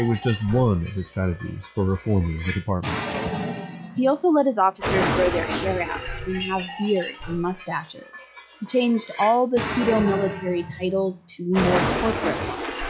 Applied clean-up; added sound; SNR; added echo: classical method log-MMSE.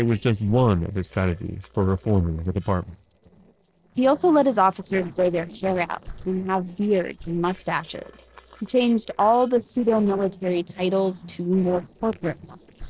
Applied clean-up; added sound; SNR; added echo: neural separator model SepFormer DNS4.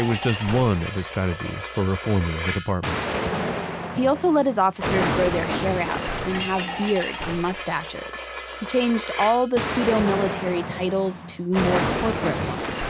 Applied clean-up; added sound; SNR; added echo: none; Explosion; 4 dB; none.